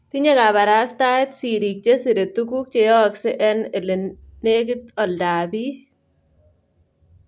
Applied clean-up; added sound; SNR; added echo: none; none; none; none.